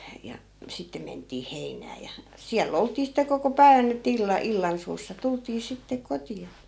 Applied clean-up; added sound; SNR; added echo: none; none; none; none.